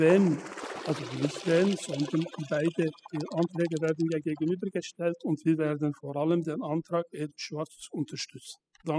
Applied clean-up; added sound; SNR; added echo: classical method spectral subtraction.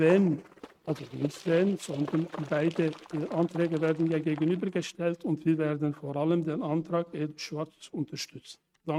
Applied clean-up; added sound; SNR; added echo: neural mask model RNNoise.